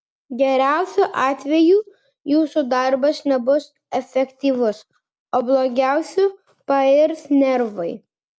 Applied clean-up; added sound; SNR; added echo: none; none; none; none.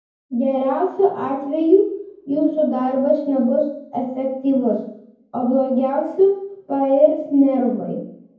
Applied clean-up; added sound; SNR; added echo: none; none; none; reverberation time 0.9 s.